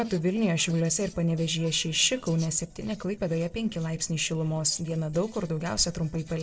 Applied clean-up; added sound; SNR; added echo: neural separator model SepFormer DNS4.